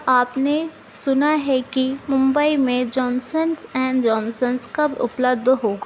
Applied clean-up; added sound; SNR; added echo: none; none; none; none.